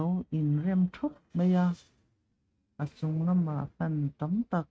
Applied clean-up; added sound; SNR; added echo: neural mask model RNNoise.